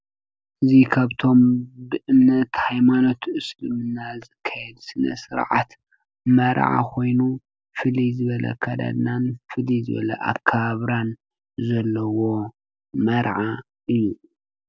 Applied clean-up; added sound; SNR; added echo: none; none; none; none.